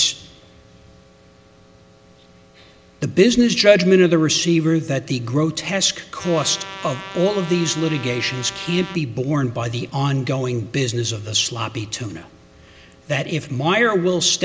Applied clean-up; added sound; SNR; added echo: none; Trumpet; 14 dB; none.